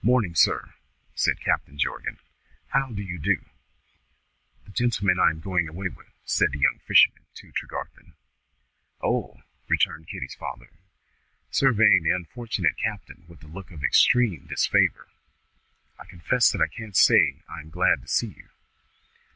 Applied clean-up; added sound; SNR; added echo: none; none; none; none.